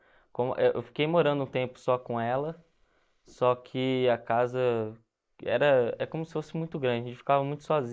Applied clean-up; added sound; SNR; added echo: neural mask model Resemble Enhance denoiser.